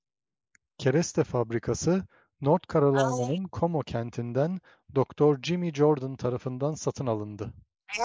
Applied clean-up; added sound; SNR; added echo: neural mask model Resemble Enhance denoiser.